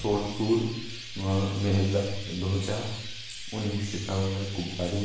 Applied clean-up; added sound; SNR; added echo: none; Chirp, tweet; 13 dB; reverberation time 0.9 s.